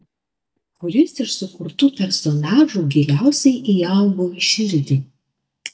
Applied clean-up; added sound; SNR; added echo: neural mask model DeepFilterNet 3.